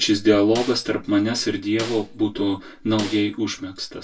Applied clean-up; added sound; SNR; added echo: none; Snare drum; 17 dB; reverberation time 0.2 s.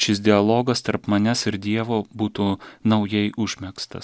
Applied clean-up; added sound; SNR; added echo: none; none; none; none.